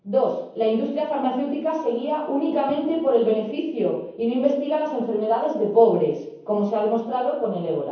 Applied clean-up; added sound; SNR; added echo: none; none; none; reverberation time 0.9 s.